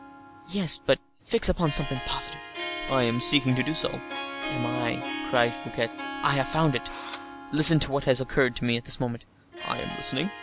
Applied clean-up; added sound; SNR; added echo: none; Engine / Drill + Harp; 9 dB; none.